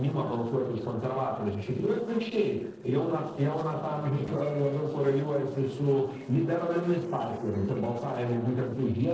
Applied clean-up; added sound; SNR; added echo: neural separator model SepFormer DNS4.